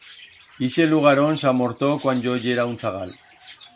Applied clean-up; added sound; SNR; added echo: none; Chirp, tweet; 20 dB; none.